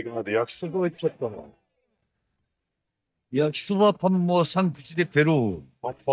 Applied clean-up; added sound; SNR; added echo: neural mask model DeepFilterNet 3.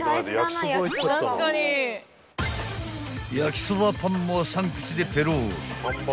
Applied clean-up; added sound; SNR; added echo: none; none; none; none.